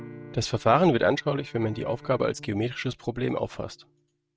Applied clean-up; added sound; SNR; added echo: neural mask model RNNoise.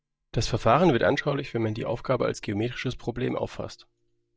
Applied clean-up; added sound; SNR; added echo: neural mask model DeepFilterNet 3.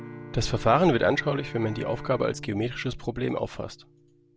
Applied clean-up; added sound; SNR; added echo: none; Bowed string instrument + Guitar; 15 dB; none.